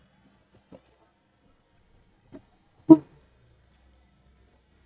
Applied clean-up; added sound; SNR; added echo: neural mask model DeepFilterNet 3.